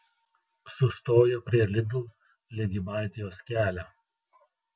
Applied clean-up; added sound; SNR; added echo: none; none; none; none.